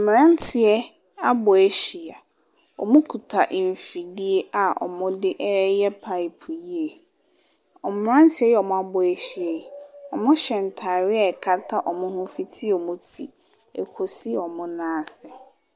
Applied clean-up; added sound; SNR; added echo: none; none; none; none.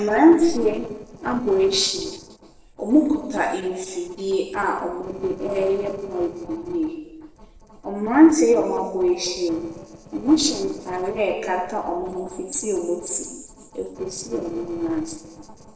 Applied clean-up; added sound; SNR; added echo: neural separator model SepFormer DNS4.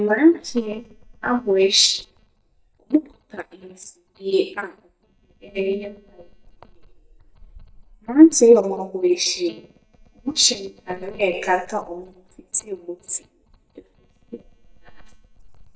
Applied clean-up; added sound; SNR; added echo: neural mask model DeepFilterNet 3.